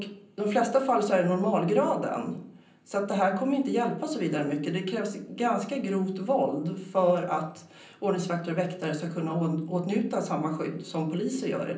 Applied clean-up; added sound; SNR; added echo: none; none; none; reverberation time 0.6 s.